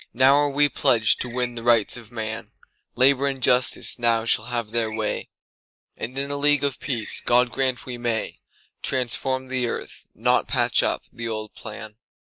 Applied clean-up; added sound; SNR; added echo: neural mask model Resemble Enhance denoiser.